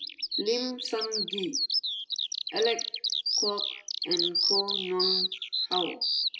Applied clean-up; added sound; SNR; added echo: classical method WPE with log-MMSE.